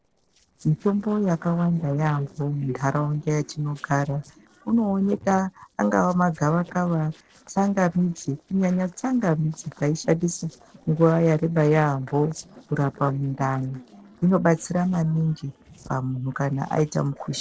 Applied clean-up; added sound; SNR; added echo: neural separator model SepFormer DNS4.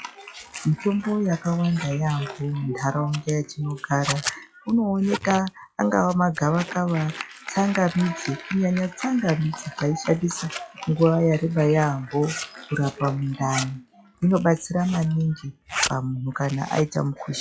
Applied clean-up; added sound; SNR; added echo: classical method log-MMSE.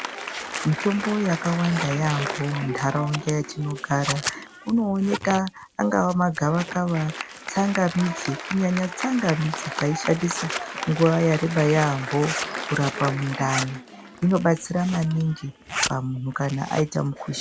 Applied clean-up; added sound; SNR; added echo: none; Applause + Zipper (clothing); 9 dB; none.